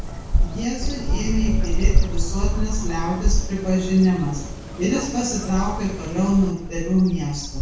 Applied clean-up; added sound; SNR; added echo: none; Bird vocalization, bird call, bird song; -1 dB; reverberation time 0.6 s.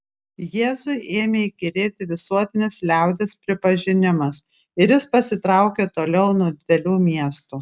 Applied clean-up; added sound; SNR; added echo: none; none; none; none.